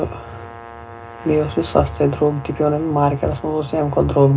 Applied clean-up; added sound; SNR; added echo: none; Brass instrument; 19 dB; reverberation time 0.2 s.